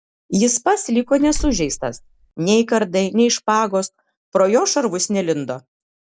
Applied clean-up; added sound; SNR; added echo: none; Slam; 10 dB; none.